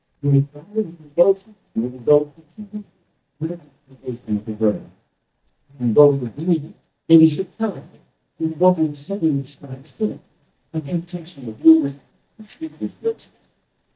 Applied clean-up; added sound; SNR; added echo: neural mask model DeepFilterNet 3.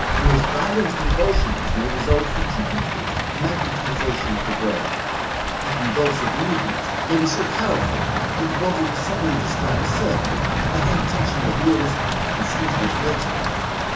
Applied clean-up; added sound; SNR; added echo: none; Rain; -3 dB; reverberation time 0.7 s.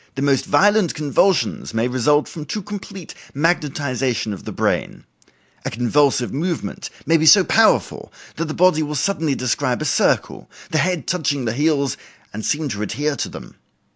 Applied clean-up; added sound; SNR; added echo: none; none; none; none.